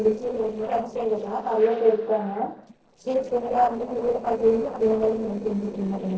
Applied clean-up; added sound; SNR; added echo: neural separator model SepFormer DNS4.